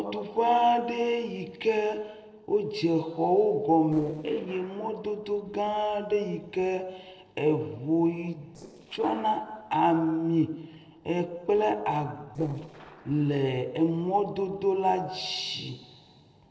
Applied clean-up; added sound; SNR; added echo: neural separator model SepFormer DNS4.